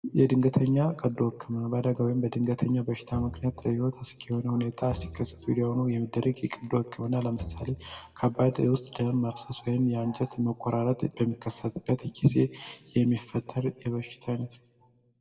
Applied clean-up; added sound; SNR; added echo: none; Bowed string instrument; 16 dB; reverberation time 0.7 s.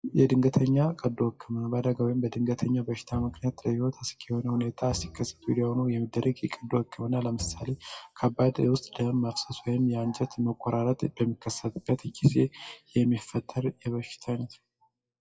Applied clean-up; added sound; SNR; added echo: classical method WPE with log-MMSE.